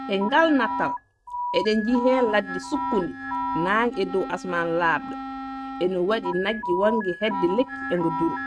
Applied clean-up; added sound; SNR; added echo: neural mask model RNNoise.